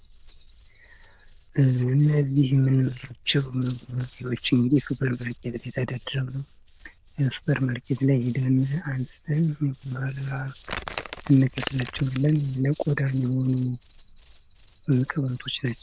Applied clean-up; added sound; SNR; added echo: neural diffusion model UNIVERSE++.